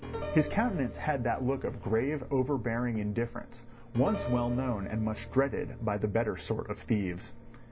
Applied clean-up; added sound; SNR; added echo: none; Piano; 11 dB; none.